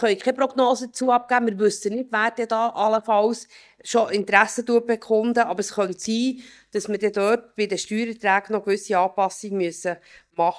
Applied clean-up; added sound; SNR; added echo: neural mask model DeepFilterNet 3.